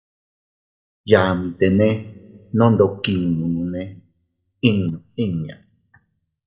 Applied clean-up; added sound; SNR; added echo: neural mask model DeepFilterNet 3.